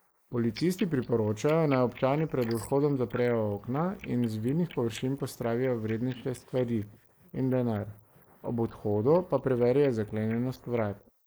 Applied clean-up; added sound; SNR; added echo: neural mask model Resemble Enhance denoiser.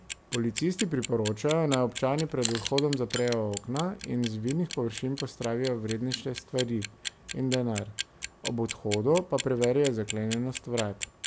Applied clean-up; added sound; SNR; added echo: none; Clock; 7 dB; none.